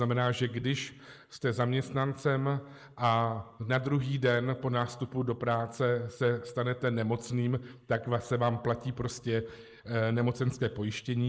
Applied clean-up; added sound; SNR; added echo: neural mask model Resemble Enhance denoiser.